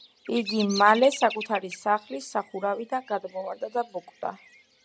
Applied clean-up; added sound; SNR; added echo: none; Bird vocalization, bird call, bird song; 15 dB; none.